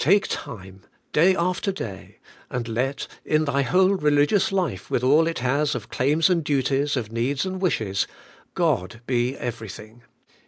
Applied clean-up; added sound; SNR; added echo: none; none; none; none.